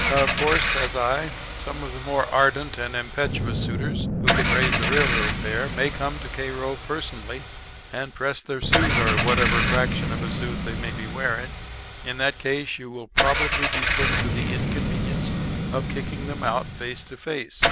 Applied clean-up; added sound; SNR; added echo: none; Engine / Car + Boom; -3 dB; none.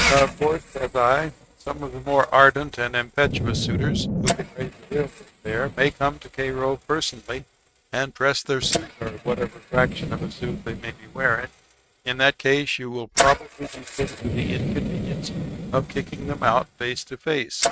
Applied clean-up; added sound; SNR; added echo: neural mask model RNNoise.